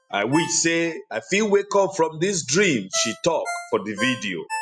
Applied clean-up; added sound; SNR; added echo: classical method spectral subtraction.